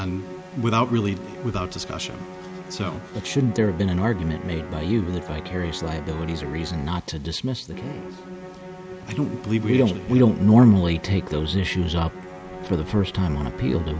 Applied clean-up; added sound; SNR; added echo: none; Musical instrument; 14 dB; none.